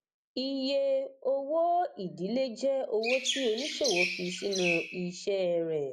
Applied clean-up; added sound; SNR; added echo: none; Chirp, tweet; 3 dB; none.